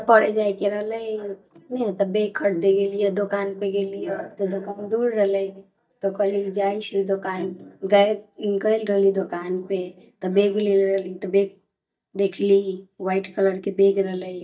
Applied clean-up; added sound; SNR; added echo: neural mask model DeepFilterNet 3.